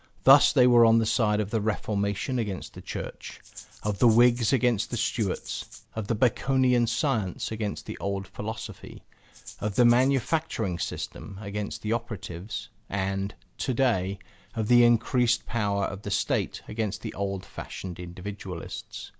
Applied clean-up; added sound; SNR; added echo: none; Rattle (instrument); 19 dB; none.